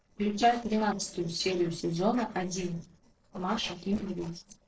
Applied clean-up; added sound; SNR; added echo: neural separator model SepFormer DNS4.